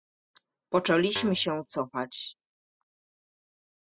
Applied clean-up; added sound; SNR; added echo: classical method spectral subtraction.